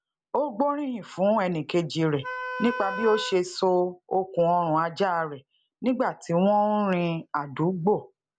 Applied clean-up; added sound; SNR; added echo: none; Wind instrument, woodwind instrument; 8 dB; none.